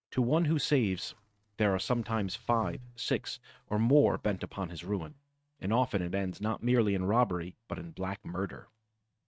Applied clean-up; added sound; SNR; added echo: neural mask model RNNoise.